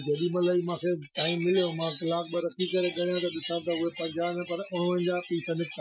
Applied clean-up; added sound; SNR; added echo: classical method Wiener filter.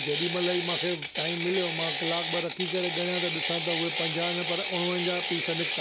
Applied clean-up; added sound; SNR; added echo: none; Ratchet, pawl; 0 dB; none.